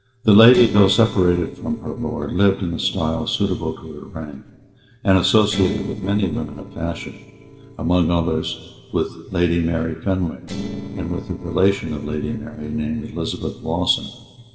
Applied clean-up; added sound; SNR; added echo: neural separator model SepFormer DNS4.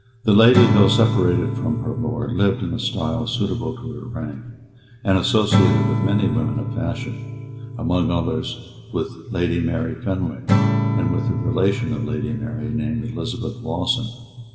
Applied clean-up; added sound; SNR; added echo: none; Acoustic guitar / Strum; 3 dB; reverberation time 1.7 s.